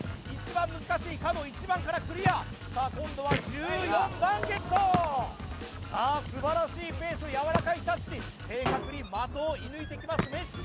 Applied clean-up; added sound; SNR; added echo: none; none; none; none.